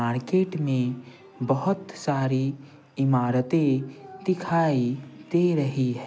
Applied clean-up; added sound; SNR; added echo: none; none; none; none.